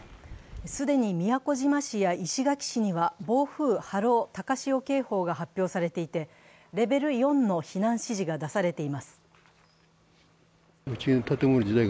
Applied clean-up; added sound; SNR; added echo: none; none; none; none.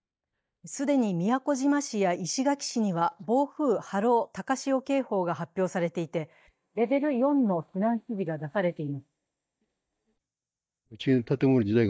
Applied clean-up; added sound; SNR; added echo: neural mask model DeepFilterNet 3.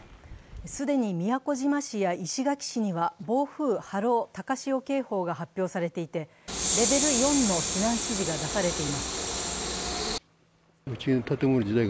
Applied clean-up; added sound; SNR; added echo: none; Train; 0 dB; none.